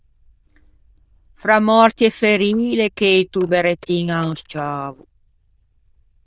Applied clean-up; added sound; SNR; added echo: neural diffusion model UNIVERSE++.